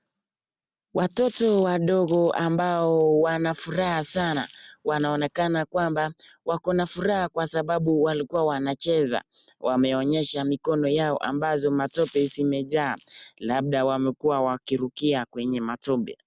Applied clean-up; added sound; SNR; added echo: none; Coin (dropping); 20 dB; none.